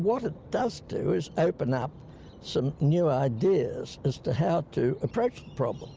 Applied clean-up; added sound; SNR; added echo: none; none; none; none.